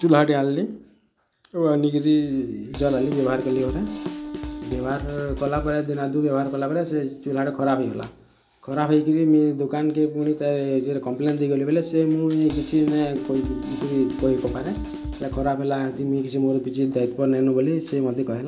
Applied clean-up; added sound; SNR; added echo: none; Drum kit + Wind instrument, woodwind instrument; 10 dB; none.